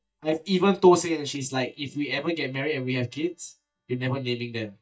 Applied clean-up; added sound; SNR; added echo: neural mask model DeepFilterNet 3.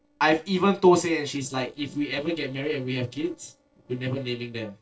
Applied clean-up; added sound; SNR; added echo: neural separator model SepFormer DNS4.